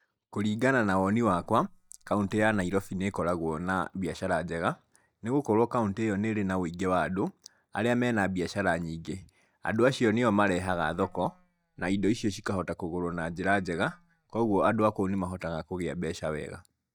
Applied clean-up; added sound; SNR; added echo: neural mask model DeepFilterNet 3.